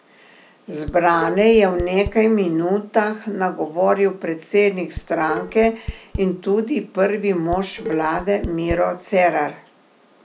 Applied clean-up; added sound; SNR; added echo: none; Dishes, pots, and pans; 13 dB; none.